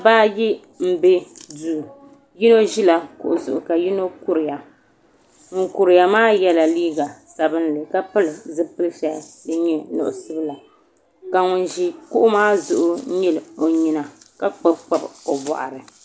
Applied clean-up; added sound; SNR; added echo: none; none; none; none.